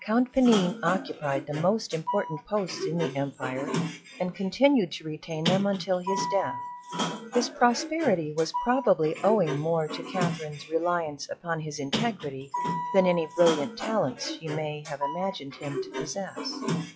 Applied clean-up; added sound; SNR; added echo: classical method log-MMSE.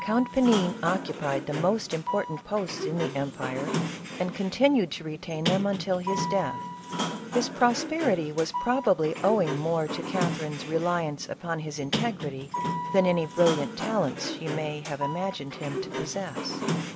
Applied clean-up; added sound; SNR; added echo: none; Sliding door; 6 dB; none.